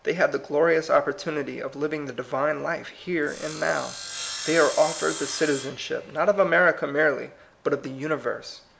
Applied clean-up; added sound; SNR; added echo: none; Sawing; 11 dB; none.